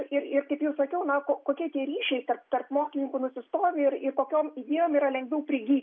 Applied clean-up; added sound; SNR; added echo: none; none; none; none.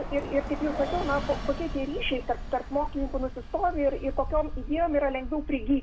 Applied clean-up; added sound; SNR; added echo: none; Bus; 6 dB; none.